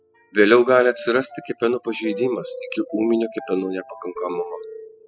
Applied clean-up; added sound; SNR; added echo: classical method spectral subtraction.